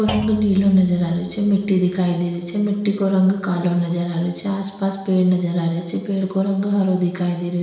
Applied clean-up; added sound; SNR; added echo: none; Thump, thud; 16 dB; reverberation time 1.0 s.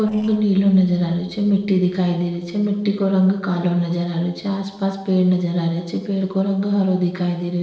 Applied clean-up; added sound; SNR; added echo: neural separator model SepFormer DNS4.